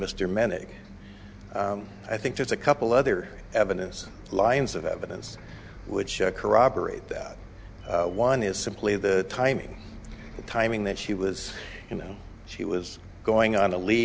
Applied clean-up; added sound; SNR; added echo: none; Bus; 16 dB; none.